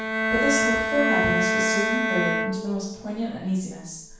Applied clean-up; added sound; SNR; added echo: none; Bowed string instrument; -3 dB; reverberation time 0.7 s.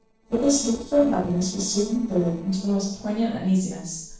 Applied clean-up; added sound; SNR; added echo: neural separator model SepFormer DNS4.